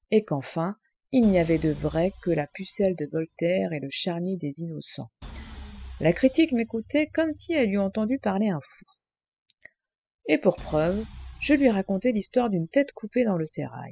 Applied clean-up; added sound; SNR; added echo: classical method spectral subtraction.